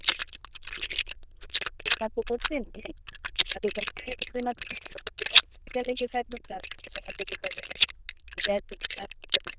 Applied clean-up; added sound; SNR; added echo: neural diffusion model UNIVERSE++.